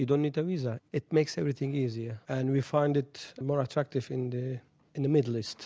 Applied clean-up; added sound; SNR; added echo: none; none; none; none.